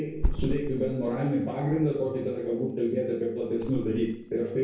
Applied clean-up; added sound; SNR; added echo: none; Thump, thud; 7 dB; reverberation time 0.6 s.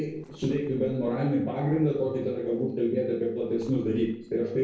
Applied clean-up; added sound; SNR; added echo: neural separator model SepFormer DNS4.